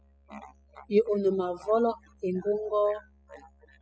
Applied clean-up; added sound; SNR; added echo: classical method spectral subtraction.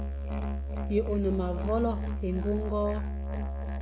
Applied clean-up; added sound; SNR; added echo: none; Musical instrument; 0 dB; none.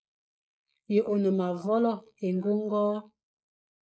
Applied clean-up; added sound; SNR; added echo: neural mask model Resemble Enhance denoiser.